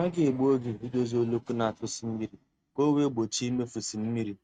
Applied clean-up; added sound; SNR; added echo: neural mask model RNNoise.